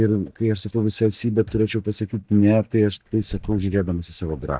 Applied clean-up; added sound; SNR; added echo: neural mask model DeepFilterNet 3.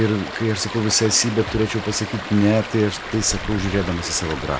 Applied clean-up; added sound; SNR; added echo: none; Gunshot, gunfire + Stream; 9 dB; none.